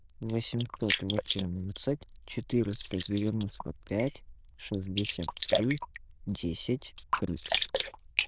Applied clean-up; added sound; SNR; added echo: neural diffusion model UNIVERSE++.